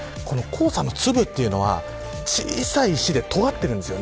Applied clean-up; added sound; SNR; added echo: none; Wind instrument, woodwind instrument; 15 dB; none.